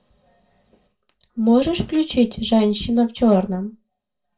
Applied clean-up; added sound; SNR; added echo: none; none; none; reverberation time 0.2 s.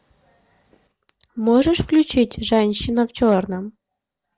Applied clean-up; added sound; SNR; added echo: none; none; none; none.